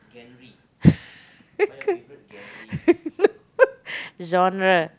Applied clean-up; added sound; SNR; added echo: none; none; none; none.